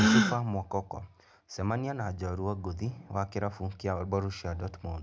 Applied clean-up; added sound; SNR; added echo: none; Gasp; 1 dB; none.